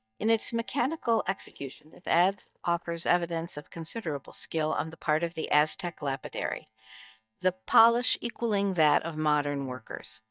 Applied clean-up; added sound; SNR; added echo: neural mask model DeepFilterNet 3.